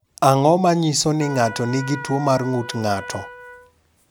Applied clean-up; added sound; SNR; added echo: none; Trumpet; 16 dB; none.